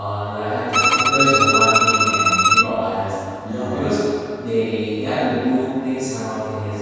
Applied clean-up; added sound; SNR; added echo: none; Bowed string instrument; -5 dB; reverberation time 2.1 s.